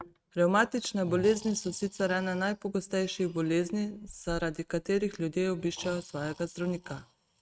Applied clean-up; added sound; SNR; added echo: neural mask model RNNoise.